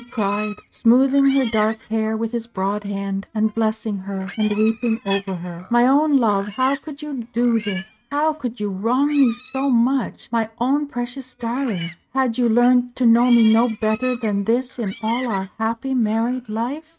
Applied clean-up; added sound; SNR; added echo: neural mask model RNNoise.